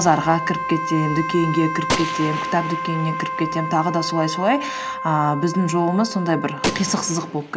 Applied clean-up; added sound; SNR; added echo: none; Gunshot, gunfire + Wind instrument, woodwind instrument; 5 dB; none.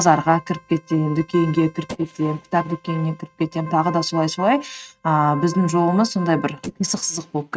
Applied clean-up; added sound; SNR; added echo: neural mask model RNNoise.